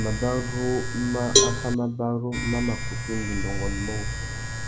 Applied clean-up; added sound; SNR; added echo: none; Cowbell + Domestic sounds, home sounds; -1 dB; none.